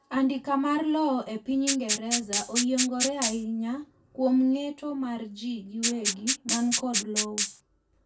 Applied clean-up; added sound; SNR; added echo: none; Rattle (instrument); 0 dB; reverberation time 0.2 s.